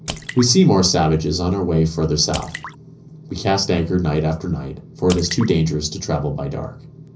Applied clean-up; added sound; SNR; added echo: none; Drip / Splash, splatter; 18 dB; reverberation time 0.5 s.